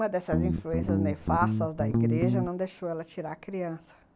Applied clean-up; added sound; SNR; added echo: none; Guitar; -5 dB; none.